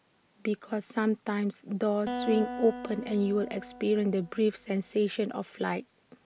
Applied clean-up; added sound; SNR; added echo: none; Acoustic guitar; 11 dB; none.